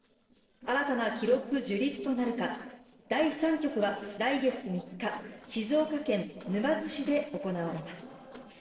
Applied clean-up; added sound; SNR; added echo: neural separator model SepFormer DNS4.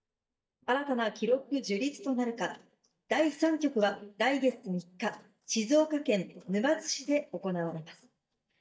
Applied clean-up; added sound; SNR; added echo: neural mask model DeepFilterNet 3.